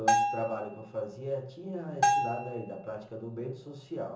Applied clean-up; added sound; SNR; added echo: none; Bell; -5 dB; reverberation time 0.6 s.